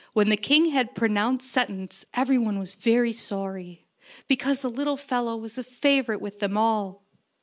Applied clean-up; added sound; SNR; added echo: none; none; none; none.